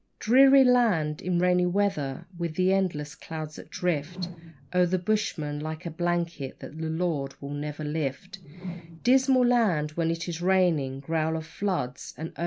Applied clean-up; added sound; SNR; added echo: none; Whoosh, swoosh, swish; 14 dB; none.